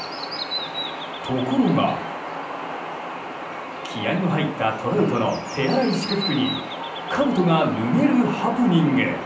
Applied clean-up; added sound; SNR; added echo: none; Bird; 10 dB; reverberation time 0.6 s.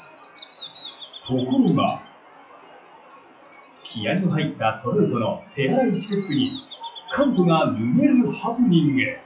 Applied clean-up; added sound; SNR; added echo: classical method WPE with log-MMSE.